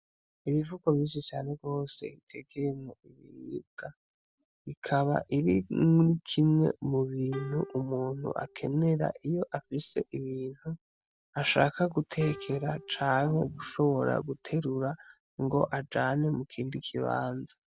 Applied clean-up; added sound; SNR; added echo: none; Plucked string instrument; 19 dB; none.